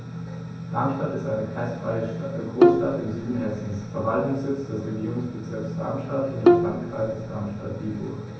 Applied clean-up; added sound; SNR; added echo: none; Bowed string instrument; -4 dB; reverberation time 0.7 s.